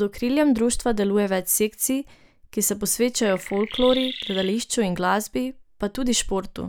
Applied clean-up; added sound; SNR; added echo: none; Chirp, tweet; 10 dB; none.